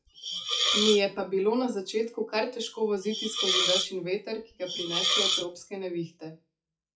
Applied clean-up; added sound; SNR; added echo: classical method WPE with log-MMSE.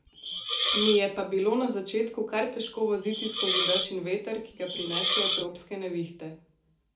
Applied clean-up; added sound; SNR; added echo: none; Hiss; -1 dB; reverberation time 0.4 s.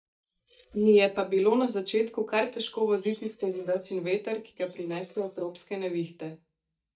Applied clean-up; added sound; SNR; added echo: neural mask model DeepFilterNet 3.